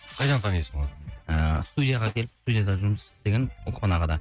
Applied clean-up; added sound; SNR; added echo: neural mask model RNNoise.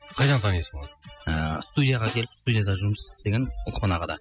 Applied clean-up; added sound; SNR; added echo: classical method spectral subtraction.